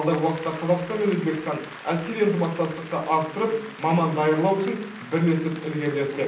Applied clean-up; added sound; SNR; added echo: none; Applause; 16 dB; reverberation time 0.6 s.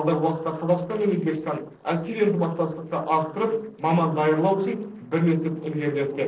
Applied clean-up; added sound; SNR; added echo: neural separator model SepFormer DNS4.